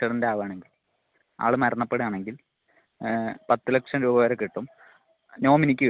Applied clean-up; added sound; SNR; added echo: none; none; none; none.